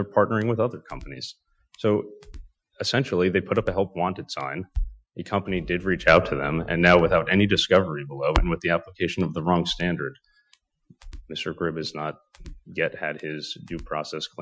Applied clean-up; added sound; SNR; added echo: classical method Wiener filter.